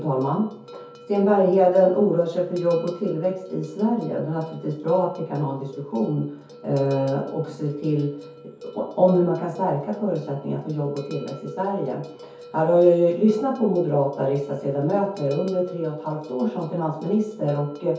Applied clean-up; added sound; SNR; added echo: none; Bell; 20 dB; reverberation time 0.6 s.